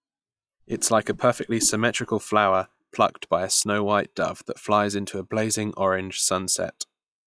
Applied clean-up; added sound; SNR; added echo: classical method log-MMSE.